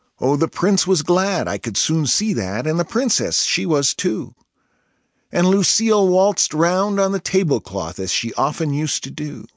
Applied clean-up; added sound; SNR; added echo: none; none; none; none.